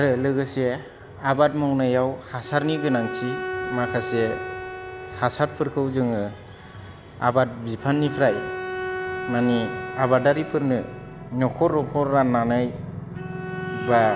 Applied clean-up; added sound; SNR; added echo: none; Bowed string instrument; 11 dB; none.